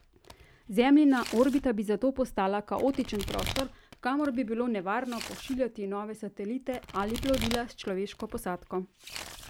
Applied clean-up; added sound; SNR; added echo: none; Domestic sounds, home sounds; 13 dB; none.